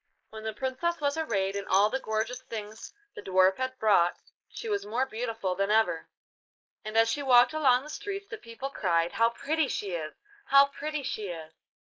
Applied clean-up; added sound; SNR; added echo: neural mask model Resemble Enhance denoiser.